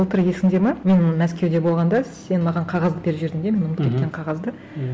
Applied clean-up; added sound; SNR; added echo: none; none; none; none.